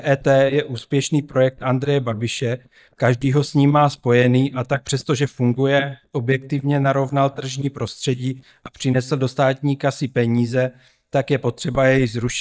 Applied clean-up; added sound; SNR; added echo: neural mask model DeepFilterNet 3.